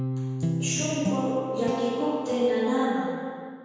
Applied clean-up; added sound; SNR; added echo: none; Guitar; 4 dB; reverberation time 1.9 s.